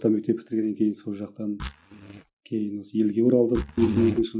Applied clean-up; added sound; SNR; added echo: neural mask model RNNoise.